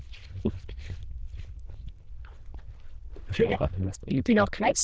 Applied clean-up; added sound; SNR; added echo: neural diffusion model UNIVERSE++.